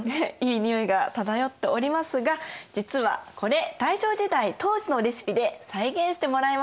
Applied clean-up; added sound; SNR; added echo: none; none; none; none.